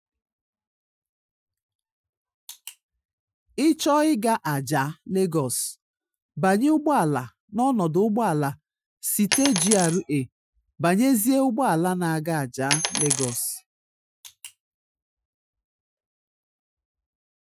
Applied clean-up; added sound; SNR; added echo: classical method Wiener filter.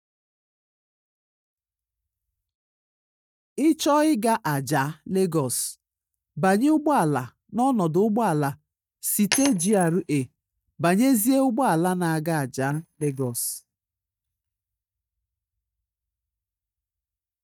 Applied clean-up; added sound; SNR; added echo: neural mask model DeepFilterNet 3.